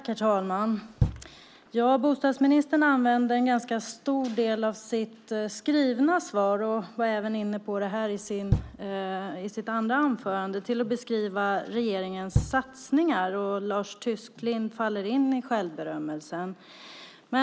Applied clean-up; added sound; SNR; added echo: none; Knock; 4 dB; none.